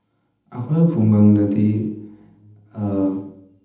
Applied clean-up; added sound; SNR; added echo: none; none; none; reverberation time 0.8 s.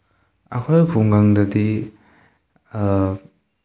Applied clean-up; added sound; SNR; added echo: none; none; none; none.